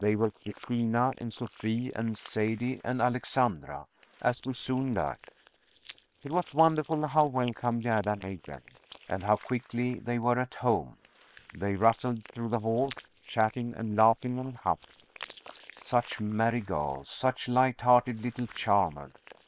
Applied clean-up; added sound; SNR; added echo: neural separator model SepFormer WHAM!.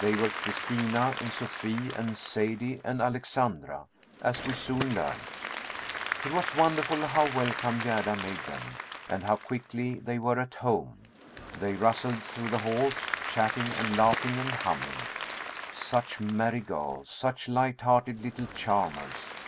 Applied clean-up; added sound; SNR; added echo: none; Bicycle + Applause / Crowd; 8 dB; none.